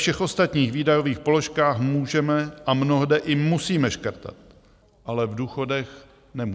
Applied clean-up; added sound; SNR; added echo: none; none; none; none.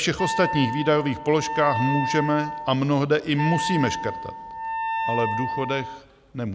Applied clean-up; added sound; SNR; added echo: none; Wind instrument, woodwind instrument; 5 dB; none.